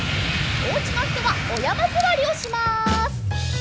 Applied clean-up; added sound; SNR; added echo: none; none; none; none.